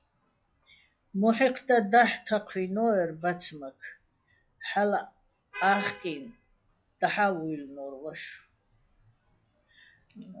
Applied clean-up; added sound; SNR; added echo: classical method log-MMSE.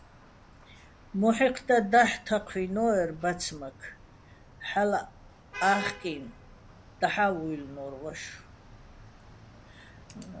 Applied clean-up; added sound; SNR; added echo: none; Traffic noise, roadway noise / Vehicle horn, car horn, honking; 17 dB; none.